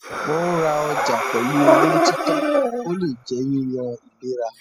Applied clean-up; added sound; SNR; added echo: classical method spectral subtraction.